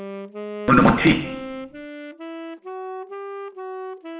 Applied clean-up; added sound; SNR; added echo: none; Wind instrument, woodwind instrument; 10 dB; reverberation time 0.8 s.